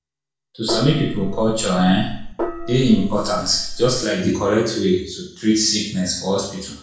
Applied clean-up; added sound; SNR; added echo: none; Gong; 7 dB; reverberation time 0.5 s.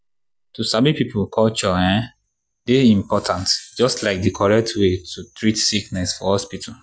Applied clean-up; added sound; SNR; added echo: none; none; none; none.